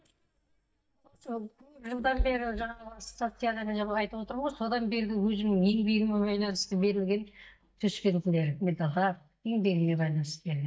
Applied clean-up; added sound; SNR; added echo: neural mask model DeepFilterNet 3.